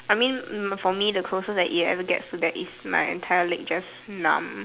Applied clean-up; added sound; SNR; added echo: none; none; none; none.